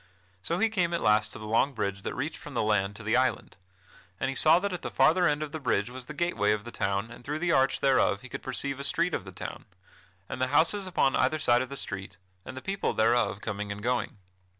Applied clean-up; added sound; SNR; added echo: none; none; none; none.